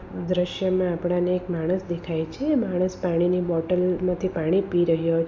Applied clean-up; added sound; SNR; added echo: none; none; none; none.